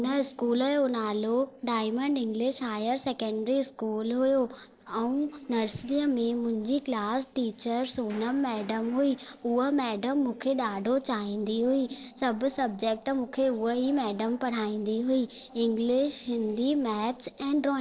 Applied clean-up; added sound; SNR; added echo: neural separator model SepFormer DNS4.